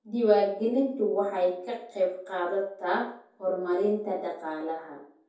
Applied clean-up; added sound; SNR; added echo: none; none; none; reverberation time 0.6 s.